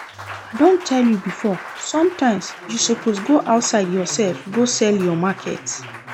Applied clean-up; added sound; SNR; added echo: none; Applause; 15 dB; none.